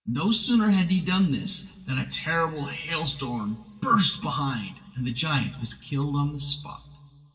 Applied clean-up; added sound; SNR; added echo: none; none; none; reverberation time 2.3 s.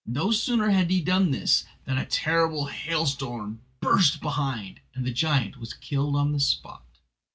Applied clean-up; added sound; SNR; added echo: none; none; none; none.